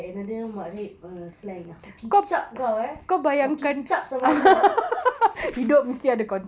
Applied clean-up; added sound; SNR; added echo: none; none; none; none.